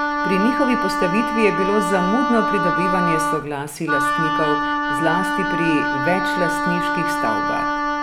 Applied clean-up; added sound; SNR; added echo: none; Wind instrument, woodwind instrument; -2 dB; none.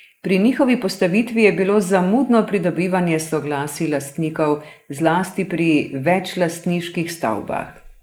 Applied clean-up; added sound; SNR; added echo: neural mask model Resemble Enhance denoiser.